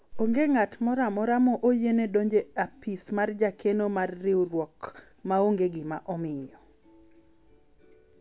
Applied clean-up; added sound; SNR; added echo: none; none; none; none.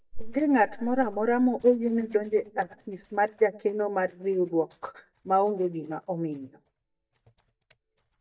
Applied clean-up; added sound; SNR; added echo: neural mask model DeepFilterNet 3.